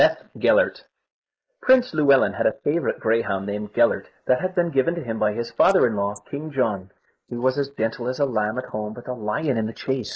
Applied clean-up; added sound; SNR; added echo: neural mask model Resemble Enhance denoiser.